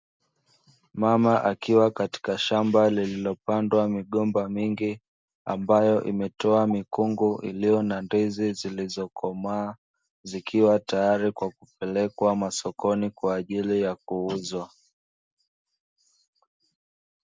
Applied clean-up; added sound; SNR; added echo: none; none; none; none.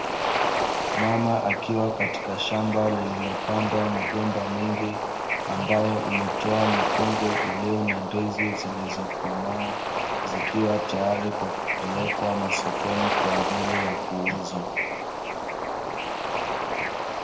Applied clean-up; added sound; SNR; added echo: none; Bird / Ocean; -1 dB; reverberation time 1.4 s.